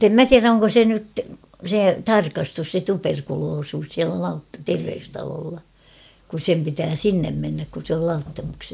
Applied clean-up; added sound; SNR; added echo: none; none; none; none.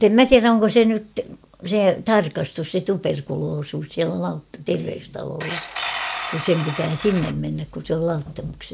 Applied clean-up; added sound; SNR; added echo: none; Tools; 10 dB; none.